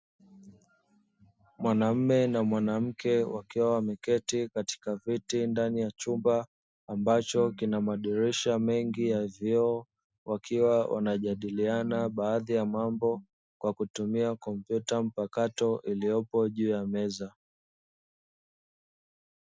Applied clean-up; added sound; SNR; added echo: none; none; none; none.